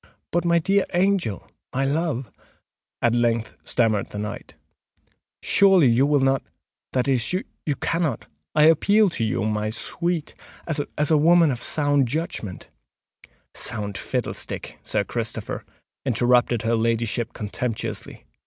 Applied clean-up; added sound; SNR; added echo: none; none; none; none.